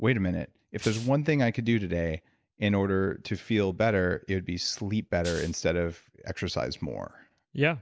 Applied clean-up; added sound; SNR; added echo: none; Rattle (instrument); 14 dB; none.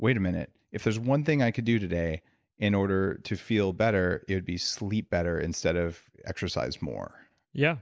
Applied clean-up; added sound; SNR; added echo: none; none; none; none.